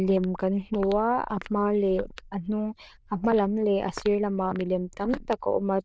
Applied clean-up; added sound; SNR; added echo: neural diffusion model UNIVERSE++.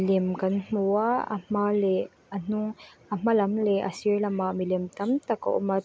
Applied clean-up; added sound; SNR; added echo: none; none; none; none.